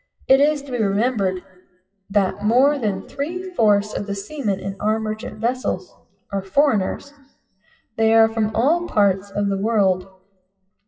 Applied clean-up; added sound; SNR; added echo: classical method WPE with log-MMSE.